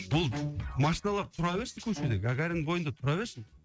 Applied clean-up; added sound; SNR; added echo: neural mask model RNNoise.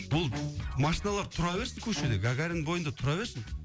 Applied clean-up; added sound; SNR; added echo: none; Bowed string instrument; 12 dB; none.